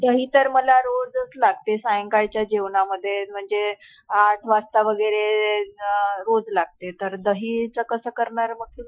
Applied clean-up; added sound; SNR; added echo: classical method Wiener filter.